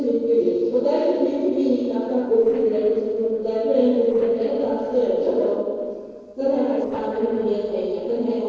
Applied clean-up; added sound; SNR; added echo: neural separator model SepFormer DNS4.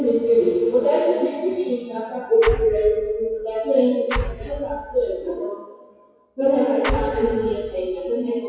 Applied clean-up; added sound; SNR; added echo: classical method WPE with log-MMSE.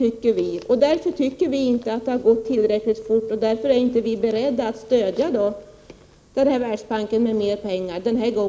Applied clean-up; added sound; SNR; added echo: none; none; none; none.